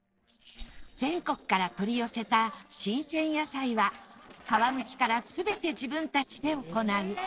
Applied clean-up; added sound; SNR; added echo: neural separator model SepFormer DNS4.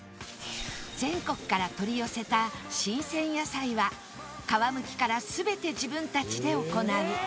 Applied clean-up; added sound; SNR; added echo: none; none; none; none.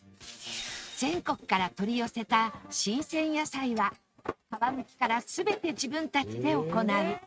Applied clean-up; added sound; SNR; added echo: neural mask model RNNoise.